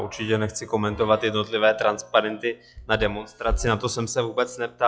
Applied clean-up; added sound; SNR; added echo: classical method log-MMSE.